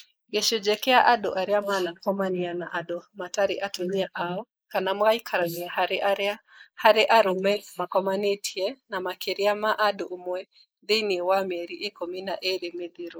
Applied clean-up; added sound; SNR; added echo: neural mask model Resemble Enhance denoiser.